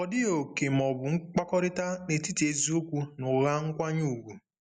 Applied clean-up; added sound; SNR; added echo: none; none; none; none.